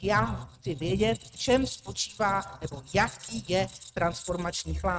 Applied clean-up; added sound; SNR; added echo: neural mask model RNNoise.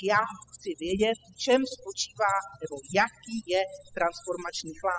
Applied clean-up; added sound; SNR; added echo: classical method spectral subtraction.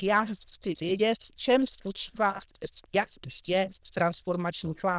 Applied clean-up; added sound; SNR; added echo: neural diffusion model UNIVERSE++.